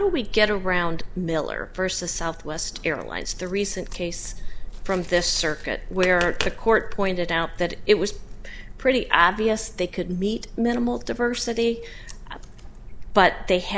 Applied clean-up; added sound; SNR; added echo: none; Tap; 12 dB; none.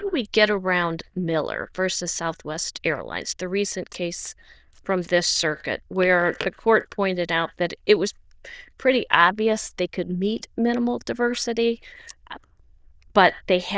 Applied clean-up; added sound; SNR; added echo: neural diffusion model UNIVERSE++.